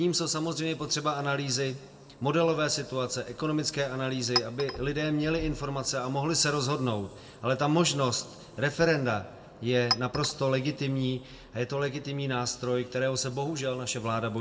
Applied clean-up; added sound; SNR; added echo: none; Chink, clink; 15 dB; reverberation time 0.9 s.